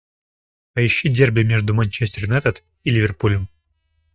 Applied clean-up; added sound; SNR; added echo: neural mask model DeepFilterNet 3.